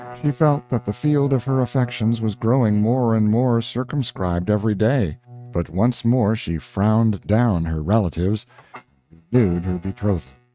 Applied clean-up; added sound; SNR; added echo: neural mask model RNNoise.